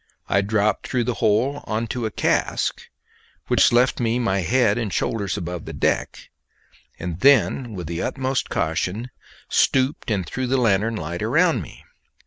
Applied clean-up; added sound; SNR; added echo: none; none; none; none.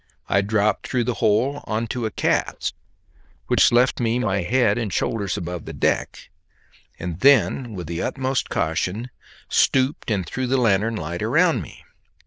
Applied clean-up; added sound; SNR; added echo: neural diffusion model UNIVERSE++.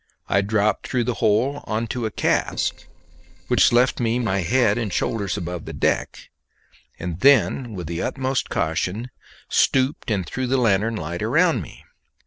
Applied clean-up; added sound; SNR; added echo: neural separator model SepFormer DNS4.